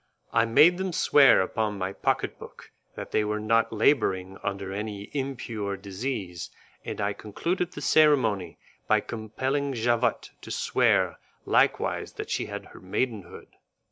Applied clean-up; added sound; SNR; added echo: none; none; none; none.